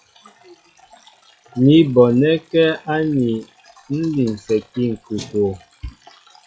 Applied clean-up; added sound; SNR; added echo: classical method log-MMSE.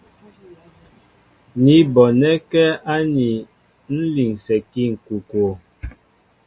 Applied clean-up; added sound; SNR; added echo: none; none; none; none.